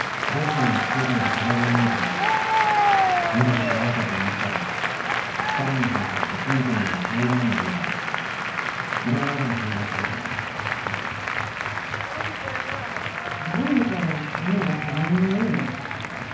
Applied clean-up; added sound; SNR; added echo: none; Applause; -1 dB; reverberation time 0.9 s.